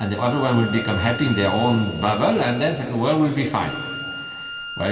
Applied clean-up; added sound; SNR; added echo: none; Bowed string instrument; 12 dB; reverberation time 2.4 s.